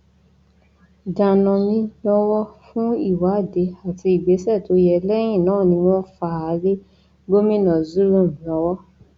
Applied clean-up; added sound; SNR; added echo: none; none; none; none.